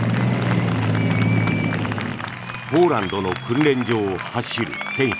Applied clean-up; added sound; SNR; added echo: none; Applause; 10 dB; none.